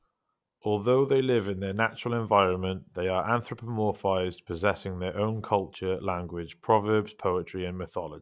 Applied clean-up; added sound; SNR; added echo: none; none; none; none.